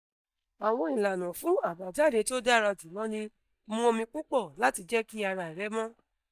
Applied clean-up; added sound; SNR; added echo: neural mask model DeepFilterNet 3.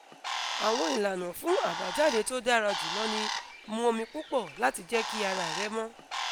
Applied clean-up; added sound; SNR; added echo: none; Bird; 5 dB; none.